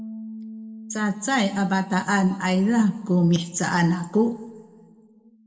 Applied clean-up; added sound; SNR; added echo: none; Bass guitar; 19 dB; reverberation time 1.1 s.